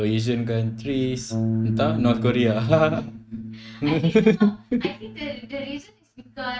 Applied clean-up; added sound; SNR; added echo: neural mask model RNNoise.